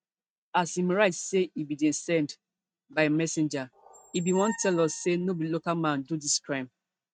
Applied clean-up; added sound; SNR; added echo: neural mask model RNNoise.